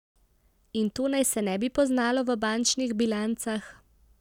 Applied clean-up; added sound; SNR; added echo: none; none; none; none.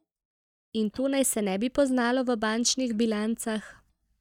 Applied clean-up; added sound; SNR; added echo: neural mask model DeepFilterNet 3.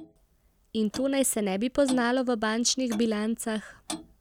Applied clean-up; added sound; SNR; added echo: none; Clock; 17 dB; none.